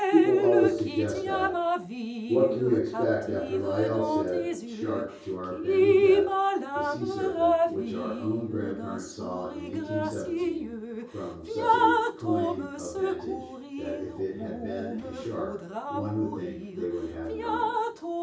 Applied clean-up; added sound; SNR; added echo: none; Drip; -1 dB; reverberation time 0.6 s.